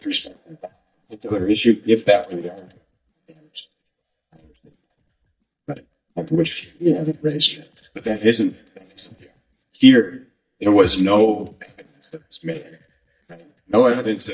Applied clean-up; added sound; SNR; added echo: neural mask model DeepFilterNet 3.